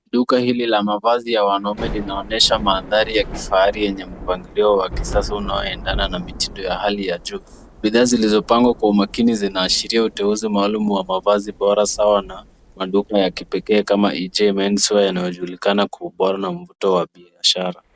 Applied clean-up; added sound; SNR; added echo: none; Thunder / Rain; 15 dB; none.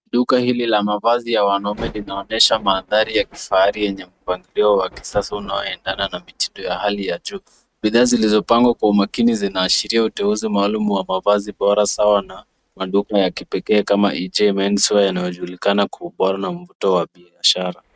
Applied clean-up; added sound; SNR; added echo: neural mask model RNNoise.